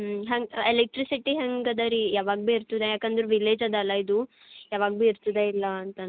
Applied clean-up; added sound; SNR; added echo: none; none; none; none.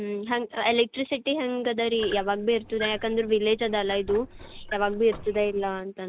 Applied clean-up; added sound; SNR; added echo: none; Squeak; 15 dB; none.